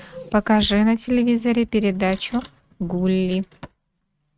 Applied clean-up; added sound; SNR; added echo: neural mask model RNNoise.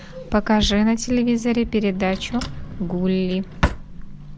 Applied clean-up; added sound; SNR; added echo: none; Drawer open or close; 9 dB; none.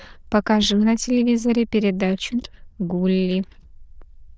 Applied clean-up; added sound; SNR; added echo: neural diffusion model UNIVERSE++.